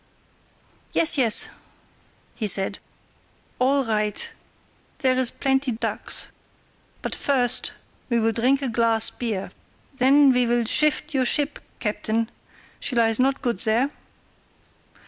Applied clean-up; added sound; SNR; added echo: none; none; none; none.